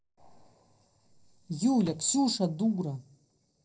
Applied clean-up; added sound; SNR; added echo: neural separator model SepFormer DNS4.